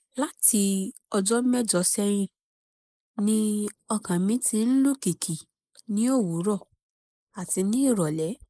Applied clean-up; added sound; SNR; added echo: neural mask model Resemble Enhance denoiser.